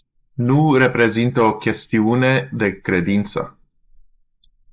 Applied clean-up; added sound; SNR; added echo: neural mask model Resemble Enhance denoiser.